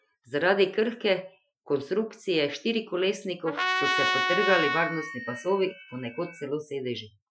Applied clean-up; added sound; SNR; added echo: classical method Wiener filter.